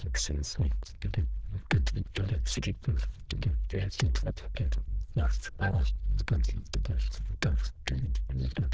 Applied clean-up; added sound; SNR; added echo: neural diffusion model UNIVERSE++.